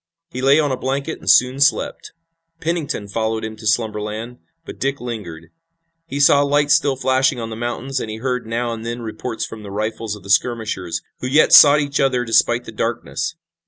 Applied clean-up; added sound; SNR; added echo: none; none; none; none.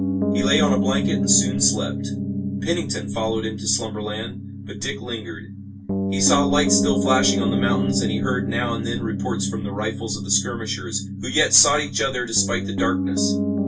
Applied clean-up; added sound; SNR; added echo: none; Piano; 0 dB; reverberation time 0.2 s.